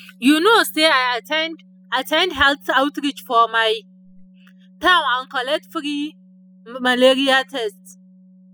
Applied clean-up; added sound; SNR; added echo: classical method spectral subtraction.